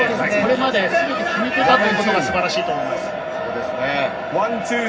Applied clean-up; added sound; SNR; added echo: none; none; none; reverberation time 0.4 s.